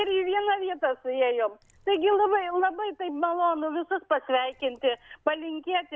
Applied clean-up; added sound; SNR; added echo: none; none; none; none.